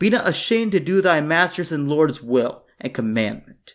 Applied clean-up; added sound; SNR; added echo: none; none; none; none.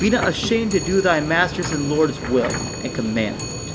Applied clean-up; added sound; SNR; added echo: none; Clock + Subway, metro, underground; 7 dB; none.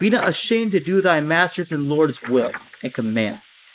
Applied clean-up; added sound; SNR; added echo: neural mask model Resemble Enhance denoiser.